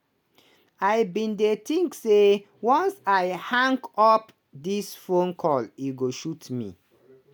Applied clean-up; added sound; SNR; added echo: none; none; none; none.